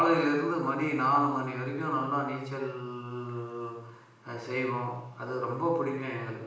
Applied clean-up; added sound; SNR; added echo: none; none; none; reverberation time 0.7 s.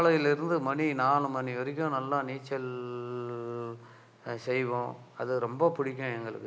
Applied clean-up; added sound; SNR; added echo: none; none; none; none.